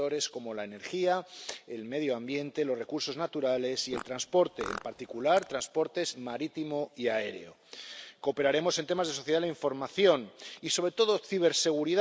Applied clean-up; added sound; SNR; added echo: none; Fart; 14 dB; none.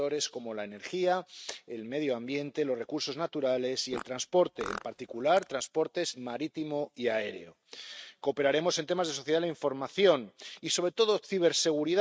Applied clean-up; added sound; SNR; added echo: neural mask model RNNoise.